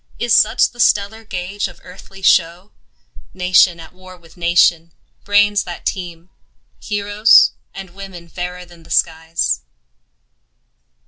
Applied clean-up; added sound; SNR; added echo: none; none; none; none.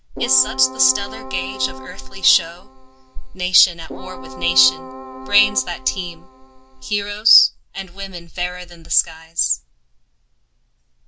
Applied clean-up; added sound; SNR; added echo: none; Keyboard (musical); 13 dB; none.